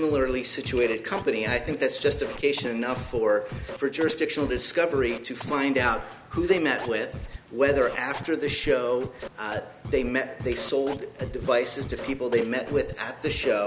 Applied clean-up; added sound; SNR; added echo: none; Scratching (performance technique); 12 dB; none.